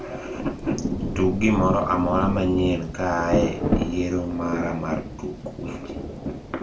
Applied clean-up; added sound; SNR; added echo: none; Rain; 3 dB; reverberation time 0.3 s.